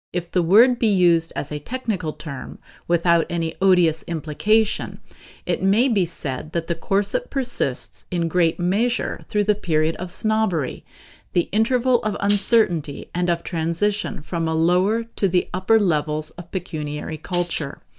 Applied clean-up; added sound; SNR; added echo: neural mask model DeepFilterNet 3.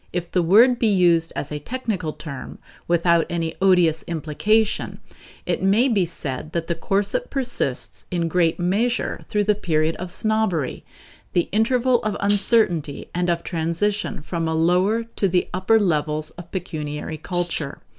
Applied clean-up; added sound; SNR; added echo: neural mask model Resemble Enhance denoiser.